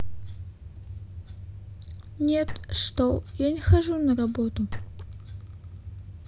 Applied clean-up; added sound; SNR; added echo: none; Chink, clink; 14 dB; none.